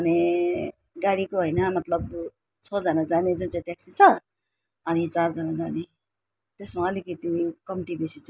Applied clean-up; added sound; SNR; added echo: none; none; none; none.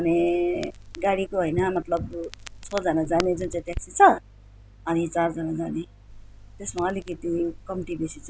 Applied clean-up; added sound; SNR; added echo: none; Crackle; 16 dB; none.